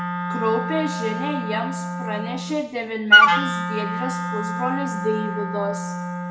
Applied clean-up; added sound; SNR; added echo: none; Wind instrument, woodwind instrument; -4 dB; reverberation time 0.8 s.